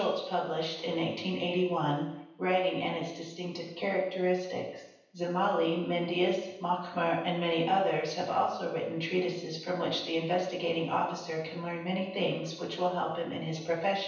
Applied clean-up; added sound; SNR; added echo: none; none; none; reverberation time 0.9 s.